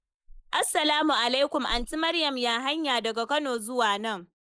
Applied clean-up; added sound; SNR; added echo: neural mask model Resemble Enhance denoiser.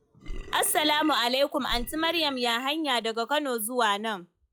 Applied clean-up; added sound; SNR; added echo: classical method log-MMSE.